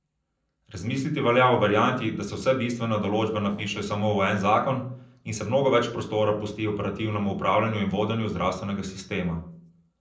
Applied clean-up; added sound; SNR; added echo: neural separator model SepFormer DNS4.